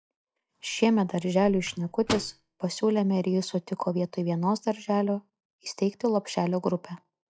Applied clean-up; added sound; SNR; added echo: classical method log-MMSE.